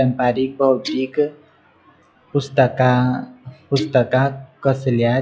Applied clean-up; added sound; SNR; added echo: classical method log-MMSE.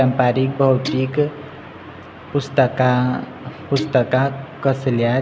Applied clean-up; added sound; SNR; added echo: none; Guitar; 15 dB; none.